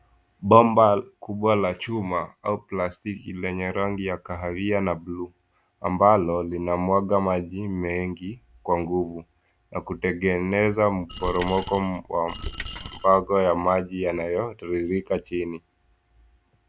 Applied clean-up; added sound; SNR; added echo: none; Coin (dropping); 6 dB; none.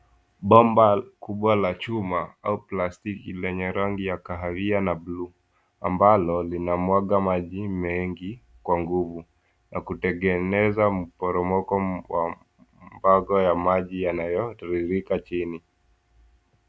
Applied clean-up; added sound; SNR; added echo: none; none; none; none.